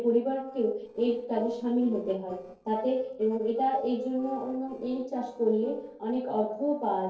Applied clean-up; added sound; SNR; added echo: neural separator model SepFormer DNS4.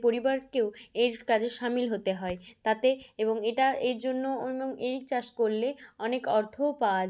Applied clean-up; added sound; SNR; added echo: none; none; none; none.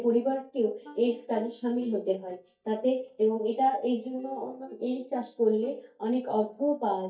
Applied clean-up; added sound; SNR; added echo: neural mask model DeepFilterNet 3.